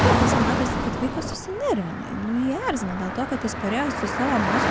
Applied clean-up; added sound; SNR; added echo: none; Traffic noise, roadway noise / Car; -1 dB; none.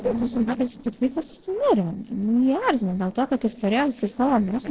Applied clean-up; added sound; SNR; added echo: neural separator model SepFormer DNS4.